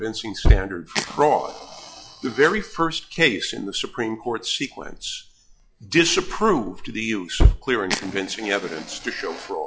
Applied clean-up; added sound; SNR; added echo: classical method log-MMSE.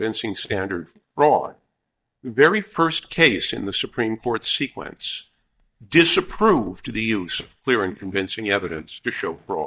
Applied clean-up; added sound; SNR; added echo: neural mask model DeepFilterNet 3.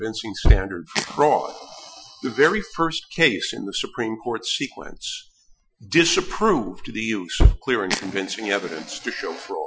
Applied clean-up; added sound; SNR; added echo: classical method Wiener filter.